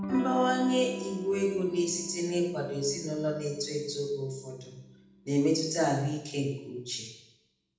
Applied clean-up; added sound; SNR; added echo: none; Electric guitar / Strum; 11 dB; reverberation time 0.8 s.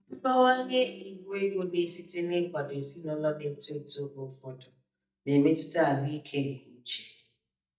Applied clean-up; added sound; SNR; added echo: neural mask model DeepFilterNet 3.